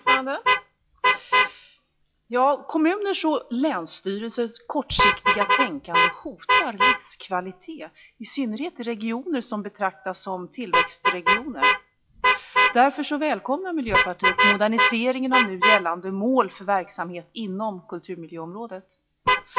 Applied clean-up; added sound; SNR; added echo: classical method log-MMSE.